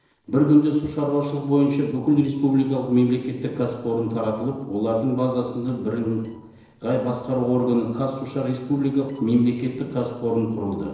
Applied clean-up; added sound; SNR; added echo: neural separator model SepFormer DNS4.